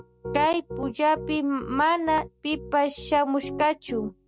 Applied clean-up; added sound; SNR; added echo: none; Piano; 13 dB; none.